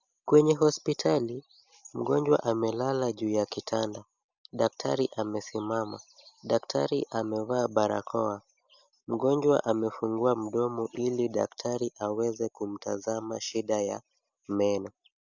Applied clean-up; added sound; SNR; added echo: none; none; none; none.